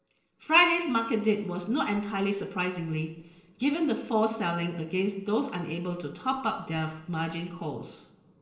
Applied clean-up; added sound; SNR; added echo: neural separator model SepFormer DNS4.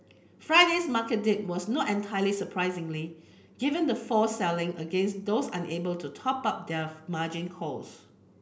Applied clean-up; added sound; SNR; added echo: none; none; none; none.